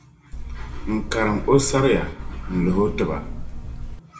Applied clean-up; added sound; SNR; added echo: none; Buzz; 7 dB; reverberation time 0.4 s.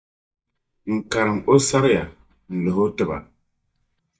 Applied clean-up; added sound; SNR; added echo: neural mask model DeepFilterNet 3.